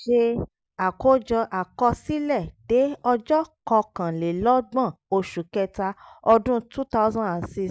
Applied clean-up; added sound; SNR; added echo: none; none; none; none.